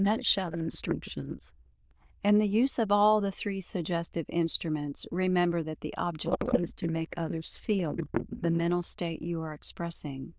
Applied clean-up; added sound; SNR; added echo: neural diffusion model UNIVERSE++.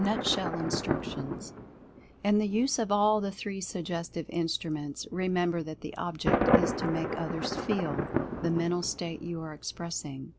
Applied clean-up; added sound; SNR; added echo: none; Thunder; 3 dB; none.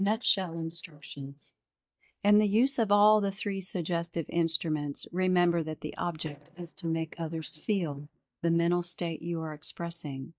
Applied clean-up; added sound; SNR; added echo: neural mask model DeepFilterNet 3.